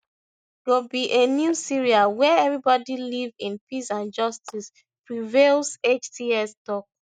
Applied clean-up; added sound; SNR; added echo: neural mask model DeepFilterNet 3.